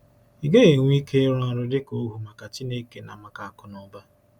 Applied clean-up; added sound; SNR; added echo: none; none; none; none.